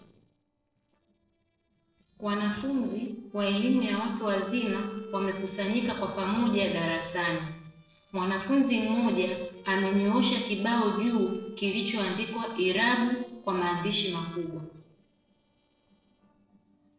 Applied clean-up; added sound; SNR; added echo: neural separator model SepFormer DNS4.